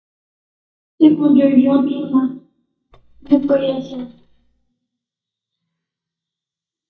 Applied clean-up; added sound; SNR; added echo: neural mask model DeepFilterNet 3.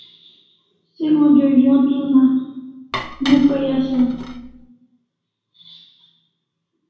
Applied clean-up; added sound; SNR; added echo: none; Dishes, pots, and pans; 13 dB; reverberation time 1.1 s.